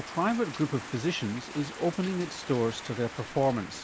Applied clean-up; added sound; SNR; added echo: none; Rain; 12 dB; none.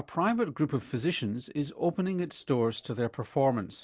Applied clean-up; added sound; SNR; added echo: none; none; none; none.